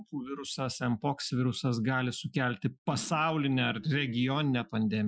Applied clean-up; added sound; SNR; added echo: classical method Wiener filter.